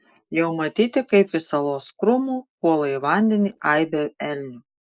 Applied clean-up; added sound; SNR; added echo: neural mask model Resemble Enhance denoiser.